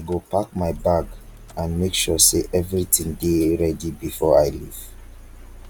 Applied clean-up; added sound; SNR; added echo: none; Idling / Engine starting / Door / Car; 18 dB; none.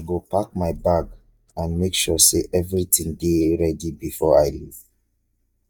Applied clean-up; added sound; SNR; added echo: neural mask model DeepFilterNet 3.